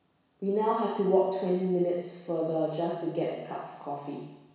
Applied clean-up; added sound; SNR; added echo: none; none; none; reverberation time 1.1 s.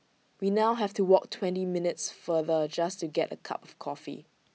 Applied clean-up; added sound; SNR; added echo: none; none; none; none.